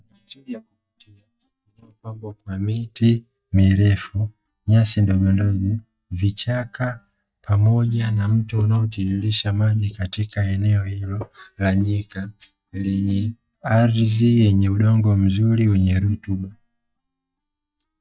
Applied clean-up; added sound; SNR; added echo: neural mask model DeepFilterNet 3.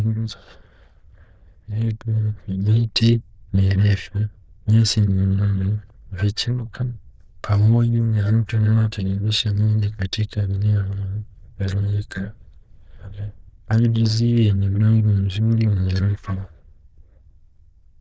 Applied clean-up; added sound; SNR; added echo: neural diffusion model UNIVERSE++.